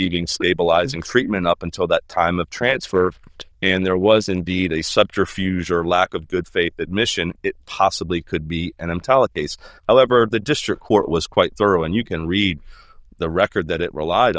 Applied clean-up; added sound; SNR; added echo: neural diffusion model UNIVERSE++.